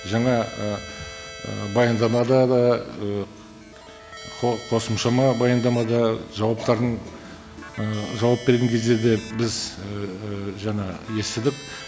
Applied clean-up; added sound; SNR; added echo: none; Keyboard (musical); 17 dB; none.